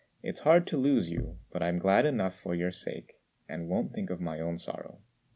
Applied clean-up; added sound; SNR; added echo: none; none; none; none.